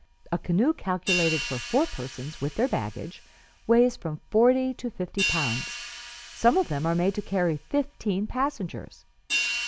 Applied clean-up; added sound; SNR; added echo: none; Hi-hat; 8 dB; none.